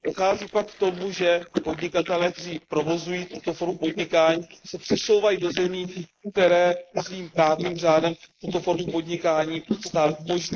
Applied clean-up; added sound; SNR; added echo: neural mask model Resemble Enhance denoiser.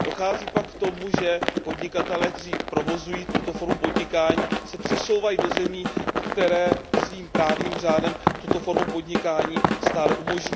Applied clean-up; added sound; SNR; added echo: none; Drum / Drum kit + Run; 0 dB; none.